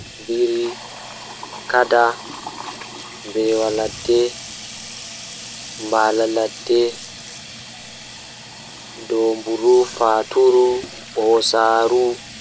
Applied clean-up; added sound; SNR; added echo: none; Sink (filling or washing) / Water tap, faucet; 15 dB; none.